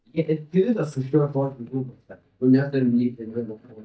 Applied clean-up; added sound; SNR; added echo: neural mask model DeepFilterNet 3.